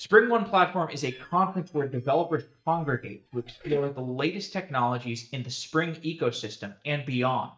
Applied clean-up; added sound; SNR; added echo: neural mask model DeepFilterNet 3.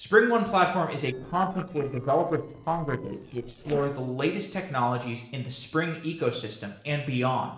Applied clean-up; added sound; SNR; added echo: neural separator model SepFormer DNS4.